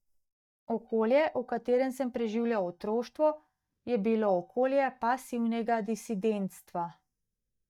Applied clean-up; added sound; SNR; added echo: neural mask model DeepFilterNet 3.